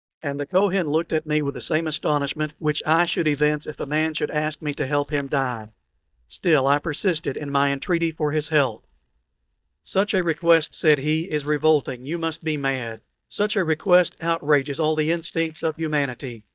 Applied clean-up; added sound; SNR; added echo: neural mask model DeepFilterNet 3.